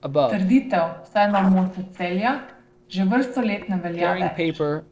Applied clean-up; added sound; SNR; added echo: neural separator model SepFormer DNS4.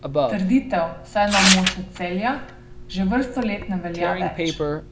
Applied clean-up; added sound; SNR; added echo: none; Tearing; 2 dB; reverberation time 0.3 s.